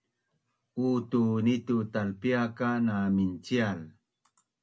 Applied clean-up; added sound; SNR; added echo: none; none; none; none.